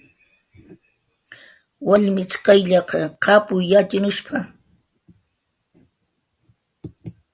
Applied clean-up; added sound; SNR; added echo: none; none; none; none.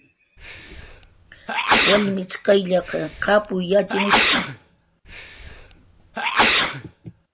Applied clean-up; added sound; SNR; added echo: none; Sneeze; -2 dB; none.